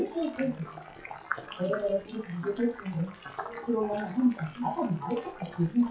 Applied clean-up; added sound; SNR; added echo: classical method WPE with log-MMSE.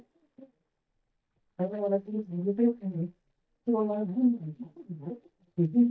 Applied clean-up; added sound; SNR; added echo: neural mask model DeepFilterNet 3.